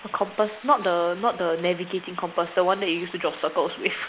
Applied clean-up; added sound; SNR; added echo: neural mask model Resemble Enhance denoiser.